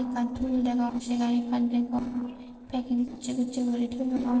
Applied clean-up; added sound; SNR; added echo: neural separator model SepFormer DNS4.